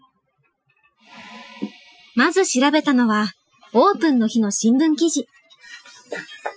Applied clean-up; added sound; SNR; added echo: classical method Wiener filter.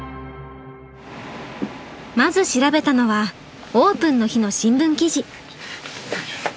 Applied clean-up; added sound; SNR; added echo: none; none; none; none.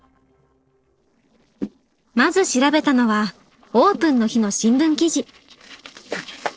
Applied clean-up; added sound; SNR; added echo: neural separator model SepFormer DNS4.